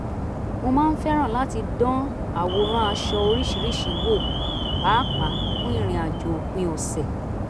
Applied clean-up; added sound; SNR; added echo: none; Alarm; 0 dB; none.